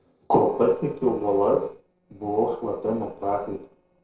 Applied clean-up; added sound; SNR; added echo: neural separator model SepFormer DNS4.